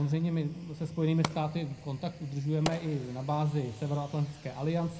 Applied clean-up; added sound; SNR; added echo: none; Fire; 13 dB; reverberation time 0.4 s.